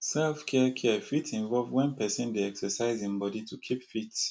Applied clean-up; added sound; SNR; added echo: none; none; none; none.